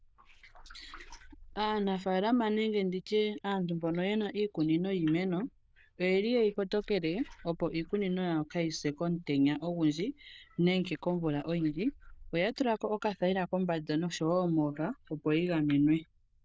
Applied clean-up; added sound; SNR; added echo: neural diffusion model UNIVERSE++.